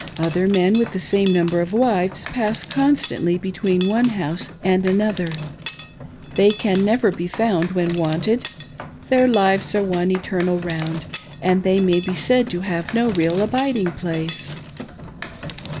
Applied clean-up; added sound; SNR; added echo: none; Mechanisms; 14 dB; none.